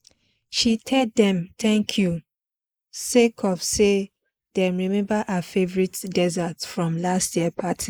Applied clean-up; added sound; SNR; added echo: neural mask model Resemble Enhance denoiser.